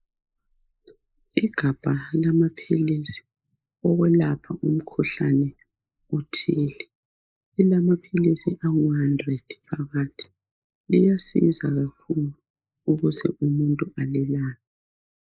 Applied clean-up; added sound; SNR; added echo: neural mask model Resemble Enhance denoiser.